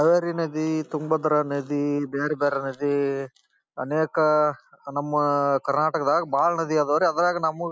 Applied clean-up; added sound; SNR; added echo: none; none; none; none.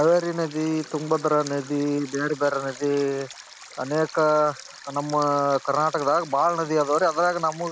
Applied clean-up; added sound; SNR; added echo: none; Stream; 19 dB; none.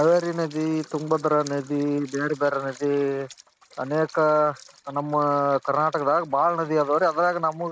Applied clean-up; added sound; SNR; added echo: neural mask model RNNoise.